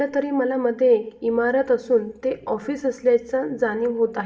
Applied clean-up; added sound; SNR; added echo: none; none; none; reverberation time 0.7 s.